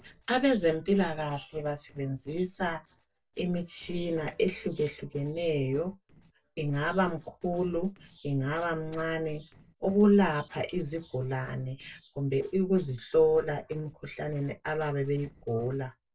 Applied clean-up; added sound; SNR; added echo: neural separator model SepFormer DNS4.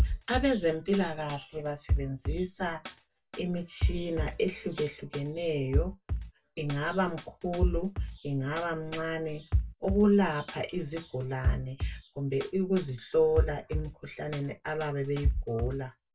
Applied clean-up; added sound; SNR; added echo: none; Drum kit; 3 dB; reverberation time 0.1 s.